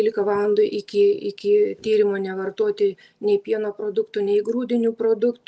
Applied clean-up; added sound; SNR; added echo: none; none; none; none.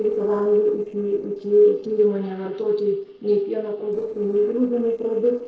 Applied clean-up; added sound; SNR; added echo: neural separator model SepFormer DNS4.